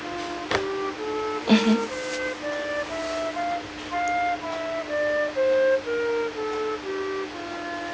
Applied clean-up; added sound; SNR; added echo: none; Wind instrument, woodwind instrument; -3 dB; none.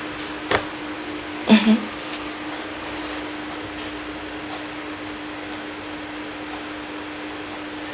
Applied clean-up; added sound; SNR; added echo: none; none; none; none.